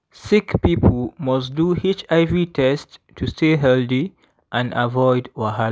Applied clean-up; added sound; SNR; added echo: none; none; none; none.